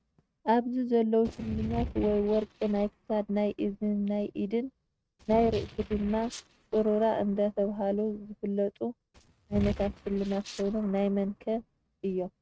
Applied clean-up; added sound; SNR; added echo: neural mask model RNNoise.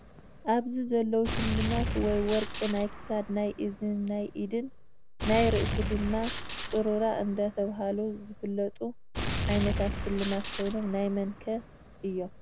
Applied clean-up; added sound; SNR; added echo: none; Gunshot, gunfire; 4 dB; none.